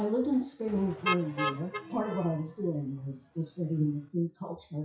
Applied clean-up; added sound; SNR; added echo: classical method WPE with log-MMSE.